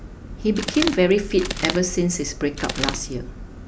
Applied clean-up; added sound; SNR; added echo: none; Bird; 6 dB; none.